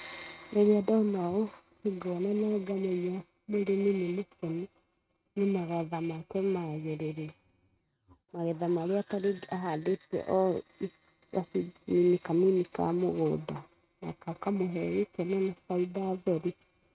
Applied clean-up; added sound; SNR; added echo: neural mask model RNNoise.